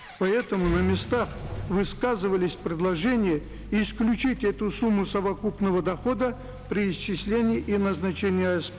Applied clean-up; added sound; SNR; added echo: none; Accelerating, revving, vroom; 12 dB; none.